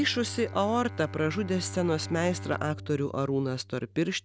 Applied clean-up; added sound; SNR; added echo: none; Bowed string instrument; 12 dB; none.